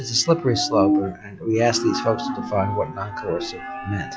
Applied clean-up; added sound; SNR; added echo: classical method log-MMSE.